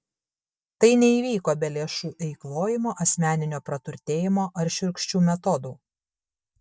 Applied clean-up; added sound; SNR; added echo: neural mask model DeepFilterNet 3.